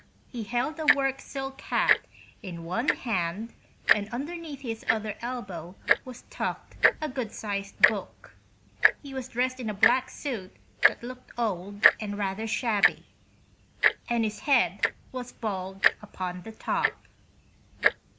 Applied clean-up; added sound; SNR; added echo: none; Tick-tock; -1 dB; none.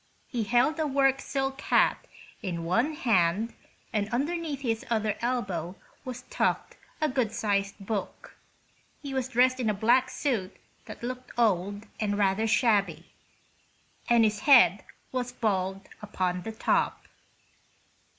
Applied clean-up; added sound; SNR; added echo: none; none; none; none.